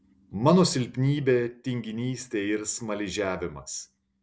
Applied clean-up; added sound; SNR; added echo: none; none; none; none.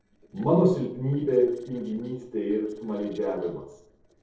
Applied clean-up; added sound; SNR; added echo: neural separator model SepFormer DNS4.